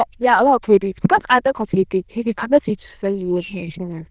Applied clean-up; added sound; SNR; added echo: neural diffusion model UNIVERSE++.